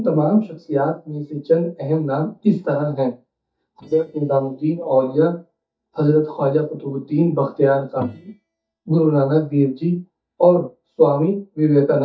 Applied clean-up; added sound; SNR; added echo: neural mask model DeepFilterNet 3.